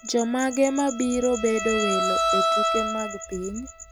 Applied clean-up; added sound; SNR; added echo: none; Bowed string instrument; 2 dB; none.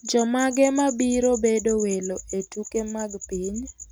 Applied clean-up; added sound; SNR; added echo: none; none; none; none.